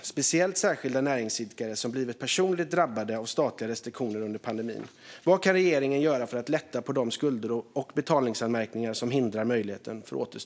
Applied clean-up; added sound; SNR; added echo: none; none; none; none.